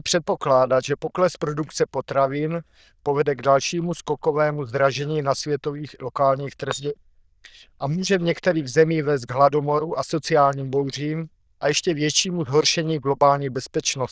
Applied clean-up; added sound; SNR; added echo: neural diffusion model UNIVERSE++.